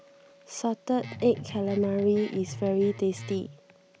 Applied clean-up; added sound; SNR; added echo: none; Guitar; 13 dB; none.